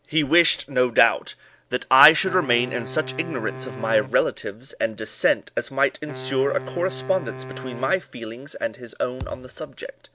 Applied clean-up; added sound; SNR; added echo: none; Thump, thud + Wind instrument, woodwind instrument; 14 dB; none.